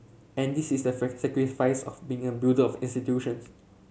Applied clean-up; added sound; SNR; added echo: none; none; none; none.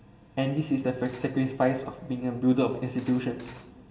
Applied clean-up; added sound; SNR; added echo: none; Cutlery, silverware; 20 dB; reverberation time 2.1 s.